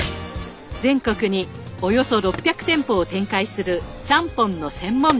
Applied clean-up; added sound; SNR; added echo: none; Fire; 18 dB; none.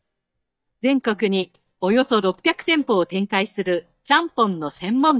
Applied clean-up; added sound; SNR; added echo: neural mask model DeepFilterNet 3.